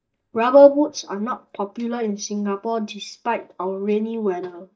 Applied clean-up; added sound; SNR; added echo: neural mask model DeepFilterNet 3.